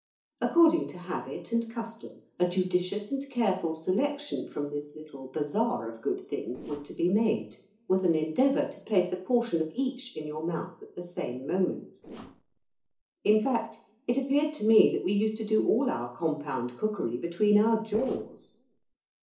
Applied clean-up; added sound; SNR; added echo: neural separator model SepFormer DNS4.